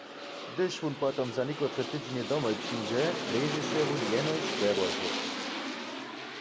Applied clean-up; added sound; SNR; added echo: none; Aircraft; 3 dB; none.